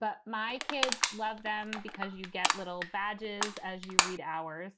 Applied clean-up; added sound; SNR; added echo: none; Crushing; -3 dB; none.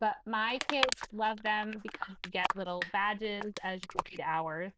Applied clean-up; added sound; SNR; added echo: neural diffusion model UNIVERSE++.